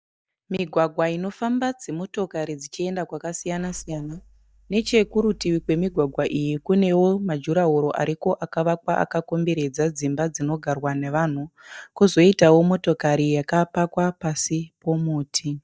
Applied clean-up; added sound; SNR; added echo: neural mask model DeepFilterNet 3.